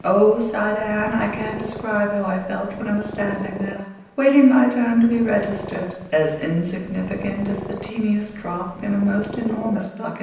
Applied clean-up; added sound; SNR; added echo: none; Purr; 14 dB; reverberation time 0.9 s.